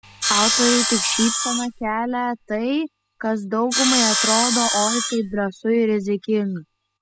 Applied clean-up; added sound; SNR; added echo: classical method spectral subtraction.